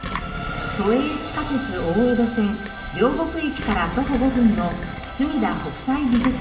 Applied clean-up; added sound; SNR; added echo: none; Engine; 11 dB; reverberation time 2.0 s.